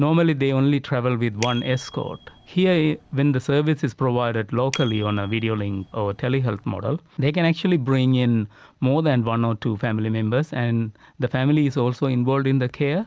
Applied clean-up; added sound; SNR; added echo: none; Bicycle bell; 18 dB; none.